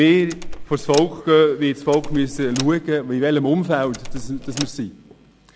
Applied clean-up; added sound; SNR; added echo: none; Door; 10 dB; none.